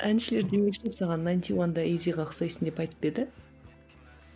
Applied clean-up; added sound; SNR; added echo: none; none; none; none.